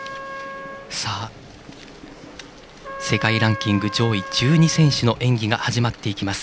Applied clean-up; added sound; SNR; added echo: none; Trumpet; 14 dB; none.